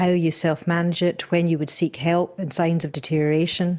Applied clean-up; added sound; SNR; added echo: none; none; none; none.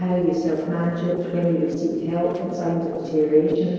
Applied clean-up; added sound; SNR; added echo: neural separator model SepFormer DNS4.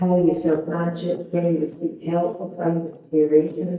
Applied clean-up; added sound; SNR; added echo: neural mask model DeepFilterNet 3.